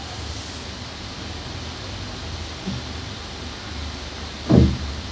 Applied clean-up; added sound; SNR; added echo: none; none; none; none.